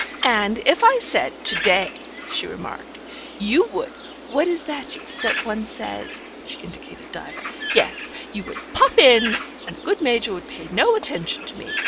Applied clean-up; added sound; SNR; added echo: none; Bird; 10 dB; none.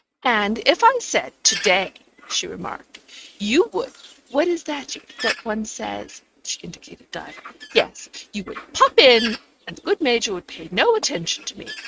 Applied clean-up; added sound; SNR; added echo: neural mask model RNNoise.